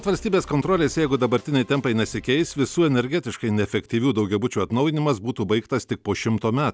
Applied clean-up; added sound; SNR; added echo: none; none; none; none.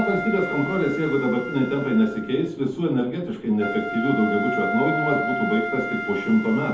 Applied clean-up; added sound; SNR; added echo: none; Wind instrument, woodwind instrument; 7 dB; reverberation time 0.6 s.